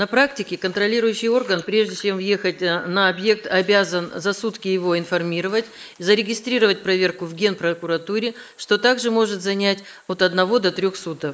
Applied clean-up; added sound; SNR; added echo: neural mask model Resemble Enhance denoiser.